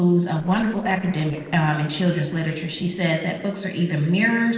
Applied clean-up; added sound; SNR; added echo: neural separator model SepFormer DNS4.